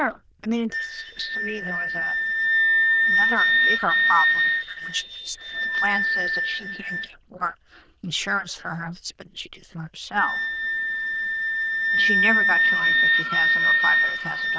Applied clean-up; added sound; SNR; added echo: neural diffusion model UNIVERSE++.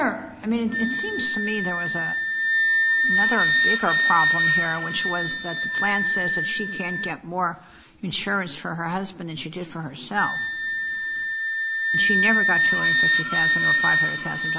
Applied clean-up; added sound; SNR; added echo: none; Wind instrument, woodwind instrument; -5 dB; none.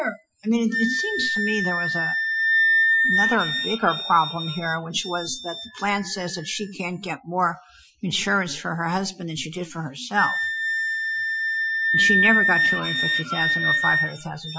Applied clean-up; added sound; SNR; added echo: classical method Wiener filter.